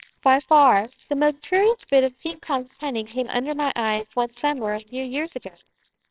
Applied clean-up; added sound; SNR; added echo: neural separator model SepFormer WHAMR!.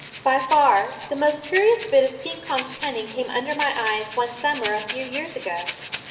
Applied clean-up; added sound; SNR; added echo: none; Breathing; 13 dB; reverberation time 2.5 s.